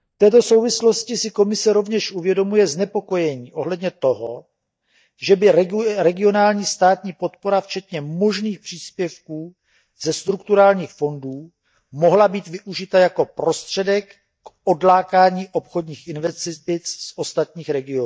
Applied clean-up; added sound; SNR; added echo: neural mask model DeepFilterNet 3.